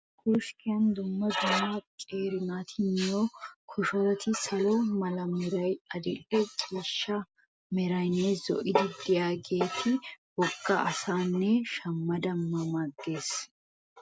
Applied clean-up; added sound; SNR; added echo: none; none; none; none.